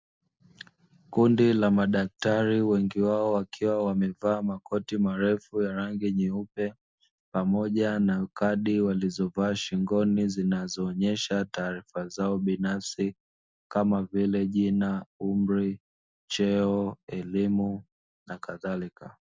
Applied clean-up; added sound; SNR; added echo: none; none; none; none.